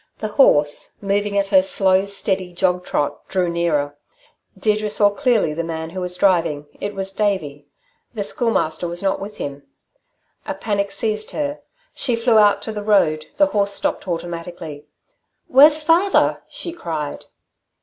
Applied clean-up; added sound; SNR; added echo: none; none; none; none.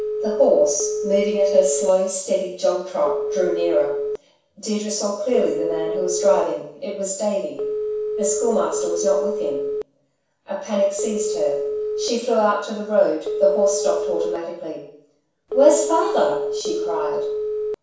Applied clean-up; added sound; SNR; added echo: none; Telephone; 5 dB; reverberation time 0.7 s.